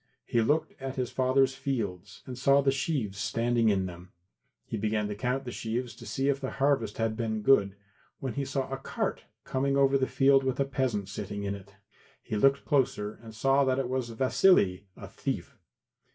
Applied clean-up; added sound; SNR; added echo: none; none; none; reverberation time 0.2 s.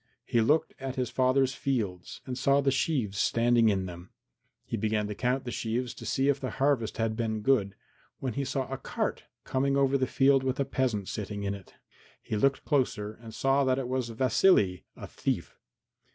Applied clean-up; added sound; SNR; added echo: none; none; none; none.